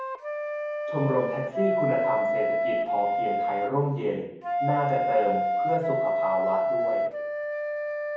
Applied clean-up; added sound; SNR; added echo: none; Wind instrument, woodwind instrument; -3 dB; reverberation time 1.2 s.